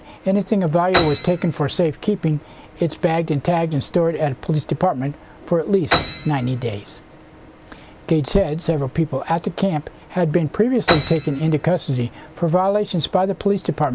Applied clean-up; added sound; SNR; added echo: none; Piano; 10 dB; none.